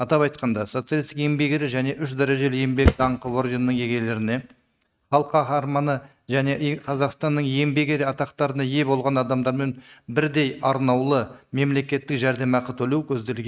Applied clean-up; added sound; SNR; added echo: neural mask model RNNoise.